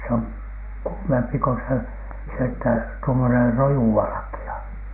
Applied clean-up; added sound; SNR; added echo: none; none; none; none.